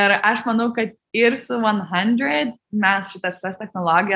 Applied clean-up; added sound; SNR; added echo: none; none; none; none.